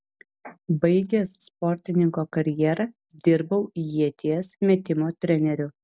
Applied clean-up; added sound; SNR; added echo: none; none; none; none.